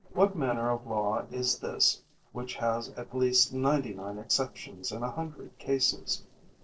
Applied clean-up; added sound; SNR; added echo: neural separator model SepFormer DNS4.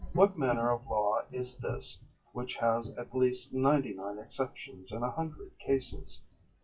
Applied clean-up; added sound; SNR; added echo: classical method WPE with log-MMSE.